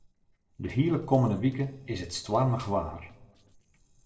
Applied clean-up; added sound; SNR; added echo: neural separator model SepFormer DNS4.